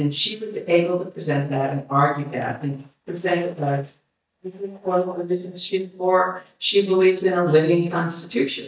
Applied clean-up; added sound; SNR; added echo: neural mask model DeepFilterNet 3.